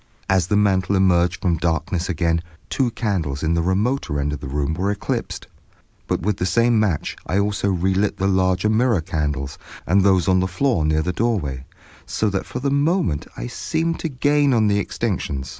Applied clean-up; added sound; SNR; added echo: none; none; none; none.